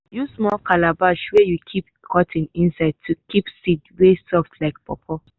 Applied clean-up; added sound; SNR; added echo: none; none; none; none.